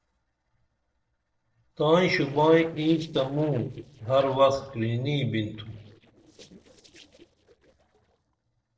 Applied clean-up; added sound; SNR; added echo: neural separator model SepFormer DNS4.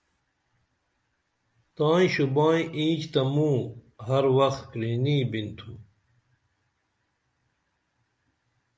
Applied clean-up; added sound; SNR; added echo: none; none; none; none.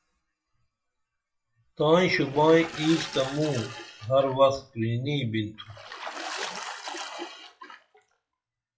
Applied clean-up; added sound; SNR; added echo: classical method WPE with log-MMSE.